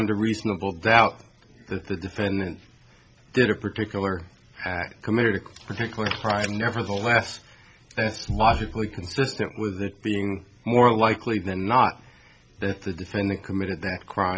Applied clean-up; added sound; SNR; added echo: none; none; none; none.